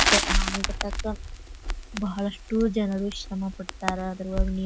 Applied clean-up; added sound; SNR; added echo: none; Crackle; -1 dB; none.